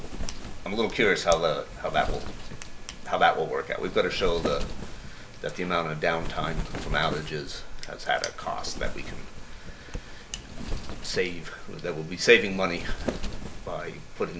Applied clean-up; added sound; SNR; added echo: none; Wind; 5 dB; none.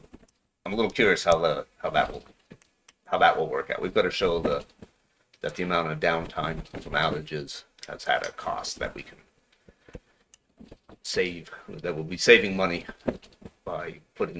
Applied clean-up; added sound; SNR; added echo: neural mask model RNNoise.